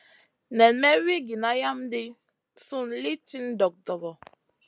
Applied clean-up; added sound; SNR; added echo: none; none; none; none.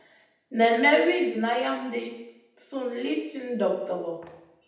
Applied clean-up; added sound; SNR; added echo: none; none; none; reverberation time 0.8 s.